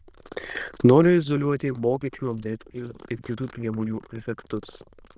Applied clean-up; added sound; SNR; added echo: neural diffusion model UNIVERSE++.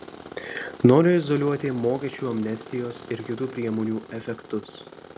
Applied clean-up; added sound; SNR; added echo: none; Tools; 17 dB; none.